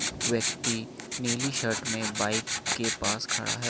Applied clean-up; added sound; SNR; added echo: none; Writing; -1 dB; none.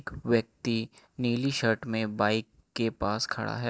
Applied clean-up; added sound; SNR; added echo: none; none; none; none.